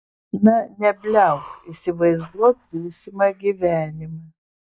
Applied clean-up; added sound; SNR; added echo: neural mask model DeepFilterNet 3.